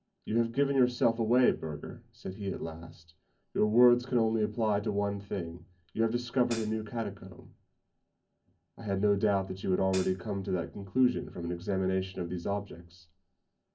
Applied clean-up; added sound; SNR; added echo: none; Hi-hat; 14 dB; reverberation time 0.3 s.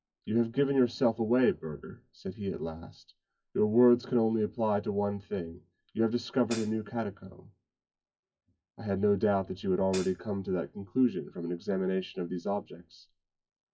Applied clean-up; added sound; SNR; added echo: classical method WPE with log-MMSE.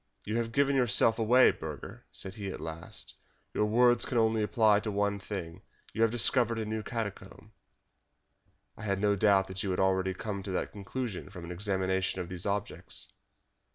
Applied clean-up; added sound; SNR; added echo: none; none; none; none.